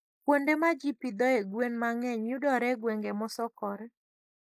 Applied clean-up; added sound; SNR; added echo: neural mask model Resemble Enhance denoiser.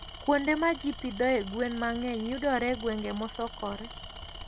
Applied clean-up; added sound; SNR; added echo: none; Tools; 12 dB; none.